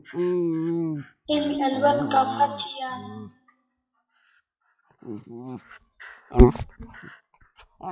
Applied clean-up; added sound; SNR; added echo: classical method WPE with log-MMSE.